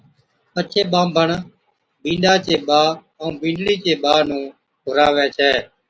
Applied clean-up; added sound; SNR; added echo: none; none; none; none.